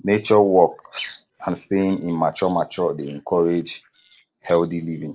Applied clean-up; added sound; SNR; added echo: neural separator model SepFormer DNS4.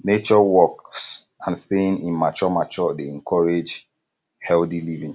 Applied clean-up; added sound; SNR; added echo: none; none; none; none.